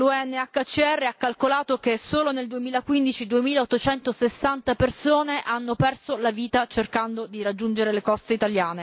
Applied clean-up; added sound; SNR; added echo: none; none; none; none.